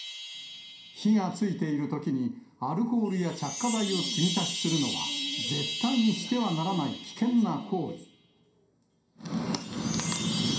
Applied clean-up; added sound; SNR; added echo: none; Chime; 8 dB; reverberation time 0.5 s.